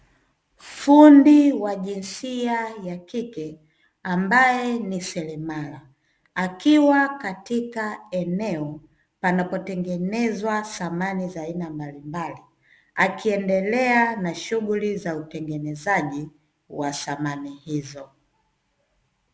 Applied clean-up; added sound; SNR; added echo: none; none; none; none.